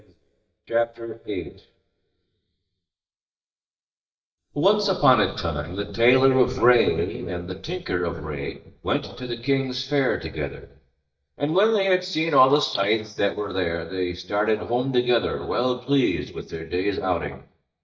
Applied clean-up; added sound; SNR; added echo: neural mask model DeepFilterNet 3.